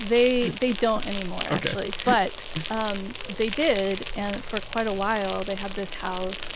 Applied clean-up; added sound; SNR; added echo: none; Insect; 6 dB; none.